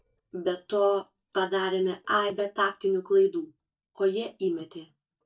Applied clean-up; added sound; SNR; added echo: neural mask model DeepFilterNet 3.